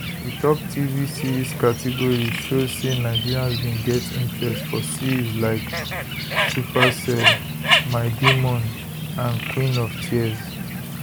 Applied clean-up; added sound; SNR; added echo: none; Bird; 2 dB; none.